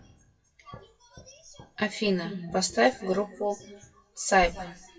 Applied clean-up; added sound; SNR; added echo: classical method WPE with log-MMSE.